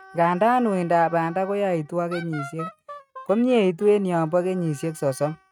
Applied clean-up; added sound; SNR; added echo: neural mask model RNNoise.